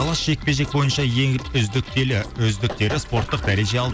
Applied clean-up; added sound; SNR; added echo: none; Knock + Toilet flush / Gurgling; 14 dB; none.